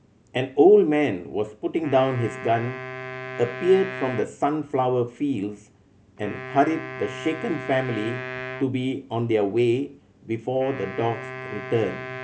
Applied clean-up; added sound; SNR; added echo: none; Wind instrument, woodwind instrument; 13 dB; none.